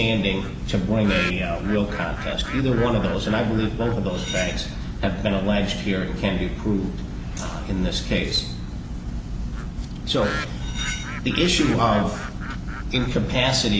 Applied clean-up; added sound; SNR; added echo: none; Bird + Cutlery, silverware; 12 dB; none.